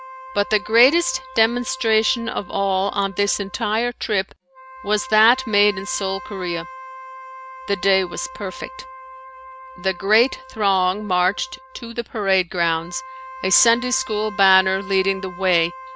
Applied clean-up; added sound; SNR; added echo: none; Wind instrument, woodwind instrument; 16 dB; none.